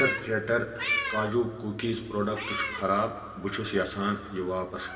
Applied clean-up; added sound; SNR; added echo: none; Meow; 6 dB; reverberation time 2.3 s.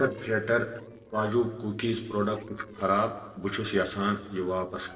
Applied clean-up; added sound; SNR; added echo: neural separator model SepFormer DNS4.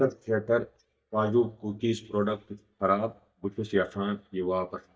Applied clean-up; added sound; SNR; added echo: neural mask model DeepFilterNet 3.